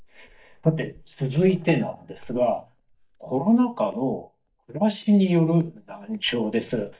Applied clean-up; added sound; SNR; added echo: neural mask model DeepFilterNet 3.